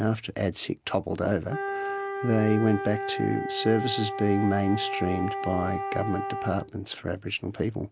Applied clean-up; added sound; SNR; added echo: none; Wind instrument, woodwind instrument; 6 dB; none.